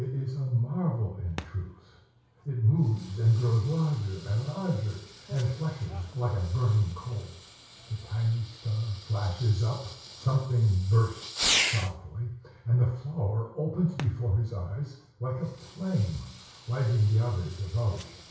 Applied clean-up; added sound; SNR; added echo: none; Fireworks; 12 dB; reverberation time 0.6 s.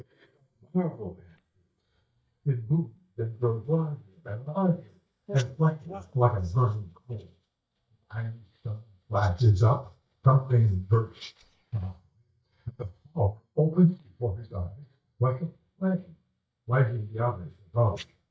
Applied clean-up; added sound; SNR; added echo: neural mask model DeepFilterNet 3.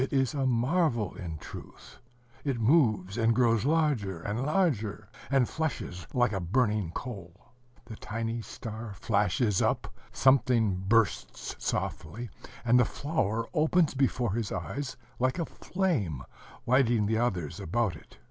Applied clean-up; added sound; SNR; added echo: none; none; none; none.